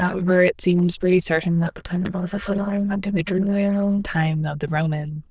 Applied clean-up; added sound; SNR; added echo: neural diffusion model UNIVERSE++.